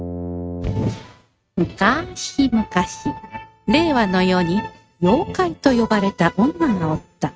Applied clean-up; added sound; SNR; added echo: neural mask model RNNoise.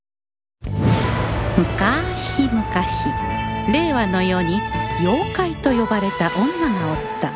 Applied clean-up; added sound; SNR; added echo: none; none; none; none.